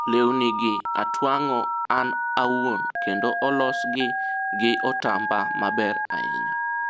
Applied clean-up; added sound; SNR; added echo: none; Telephone; 0 dB; none.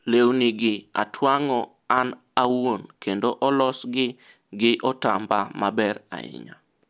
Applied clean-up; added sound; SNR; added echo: none; none; none; none.